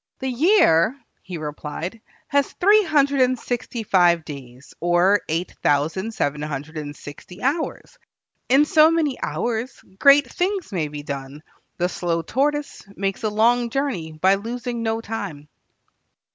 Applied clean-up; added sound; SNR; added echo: none; none; none; none.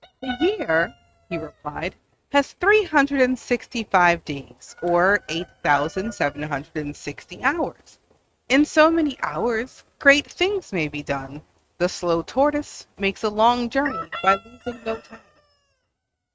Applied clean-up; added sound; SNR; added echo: neural mask model RNNoise.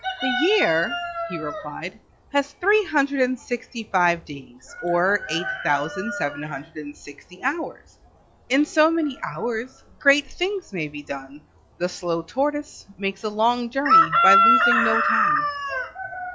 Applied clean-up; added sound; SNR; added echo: classical method log-MMSE.